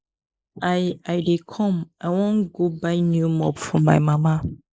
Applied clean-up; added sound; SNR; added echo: neural mask model Resemble Enhance denoiser.